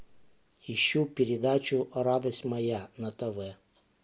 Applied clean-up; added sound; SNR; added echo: none; none; none; none.